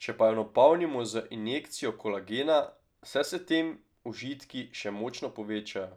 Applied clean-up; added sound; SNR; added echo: none; none; none; none.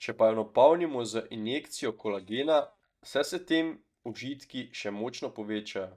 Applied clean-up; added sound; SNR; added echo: neural mask model DeepFilterNet 3.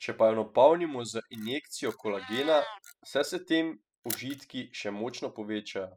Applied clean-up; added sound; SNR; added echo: classical method spectral subtraction.